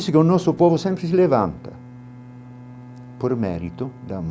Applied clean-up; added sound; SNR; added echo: none; Bowed string instrument; 19 dB; none.